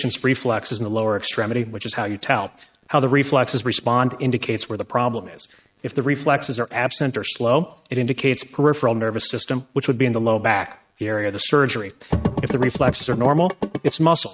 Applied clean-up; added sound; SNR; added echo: neural mask model RNNoise.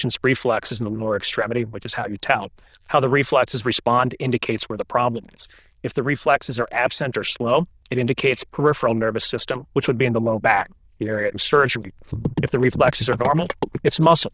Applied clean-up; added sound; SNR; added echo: neural diffusion model UNIVERSE++.